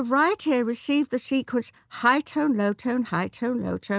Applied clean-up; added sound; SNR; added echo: none; none; none; none.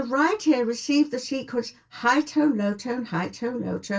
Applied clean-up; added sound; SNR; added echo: none; none; none; reverberation time 0.2 s.